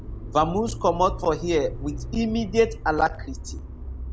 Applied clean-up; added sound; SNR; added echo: none; Motor vehicle (road); 9 dB; none.